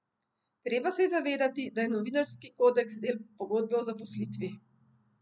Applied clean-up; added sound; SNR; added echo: none; none; none; none.